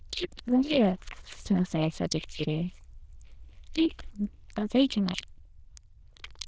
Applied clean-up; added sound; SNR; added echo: neural diffusion model UNIVERSE++.